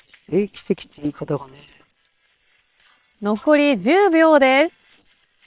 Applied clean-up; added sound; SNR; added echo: neural separator model SepFormer WHAM!.